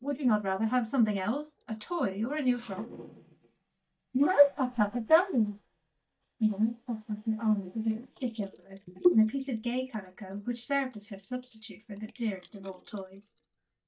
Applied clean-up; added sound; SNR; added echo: neural mask model DeepFilterNet 3.